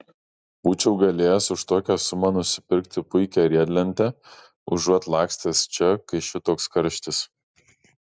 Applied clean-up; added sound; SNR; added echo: none; none; none; none.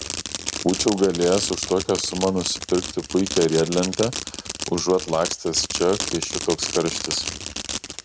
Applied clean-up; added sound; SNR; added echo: none; Fireworks; 7 dB; none.